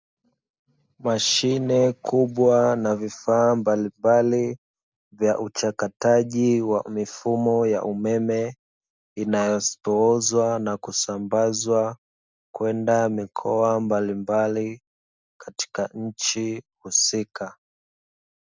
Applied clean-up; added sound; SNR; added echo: none; none; none; none.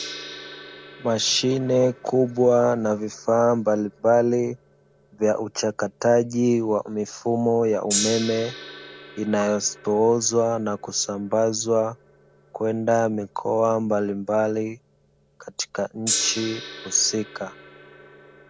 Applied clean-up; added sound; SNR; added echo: none; Gong; 14 dB; none.